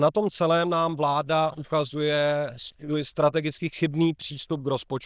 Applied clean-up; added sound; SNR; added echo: neural diffusion model UNIVERSE++.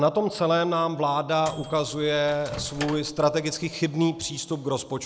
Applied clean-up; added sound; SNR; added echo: none; Microwave oven; 15 dB; none.